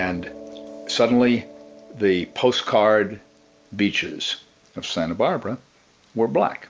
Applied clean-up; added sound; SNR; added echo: none; none; none; none.